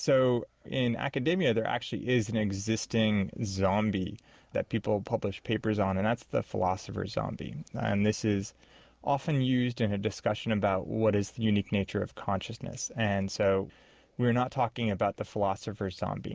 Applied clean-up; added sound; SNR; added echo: none; none; none; none.